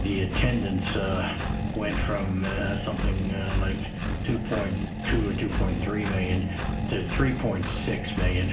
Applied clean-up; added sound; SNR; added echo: none; Engine; 0 dB; reverberation time 0.7 s.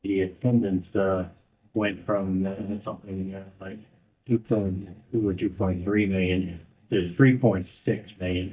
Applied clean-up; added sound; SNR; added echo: neural mask model DeepFilterNet 3.